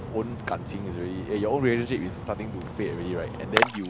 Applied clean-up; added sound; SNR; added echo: none; Splash, splatter; 3 dB; none.